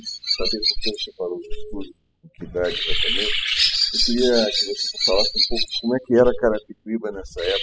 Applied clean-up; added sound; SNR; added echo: classical method spectral subtraction.